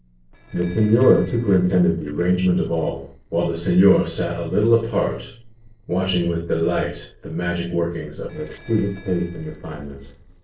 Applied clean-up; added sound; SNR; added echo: neural separator model SepFormer DNS4.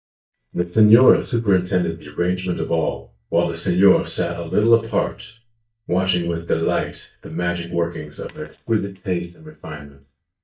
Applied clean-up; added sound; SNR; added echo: neural mask model DeepFilterNet 3.